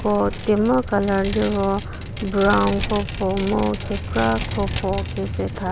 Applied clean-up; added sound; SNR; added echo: none; Vehicle; 7 dB; none.